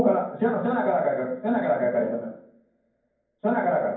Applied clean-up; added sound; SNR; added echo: none; none; none; reverberation time 0.9 s.